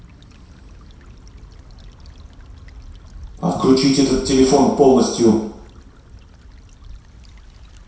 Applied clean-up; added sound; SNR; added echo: none; Stream / Trickle, dribble / Traffic noise, roadway noise; 19 dB; reverberation time 0.7 s.